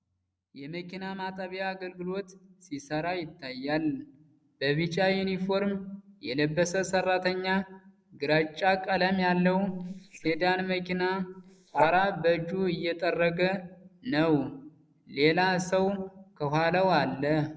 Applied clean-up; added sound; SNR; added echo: neural mask model Resemble Enhance denoiser.